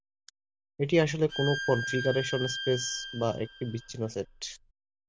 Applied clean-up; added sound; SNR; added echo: none; Bowed string instrument; 8 dB; none.